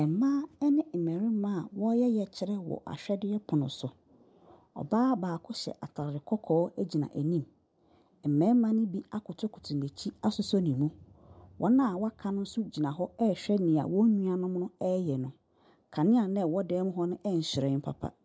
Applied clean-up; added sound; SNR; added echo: none; none; none; none.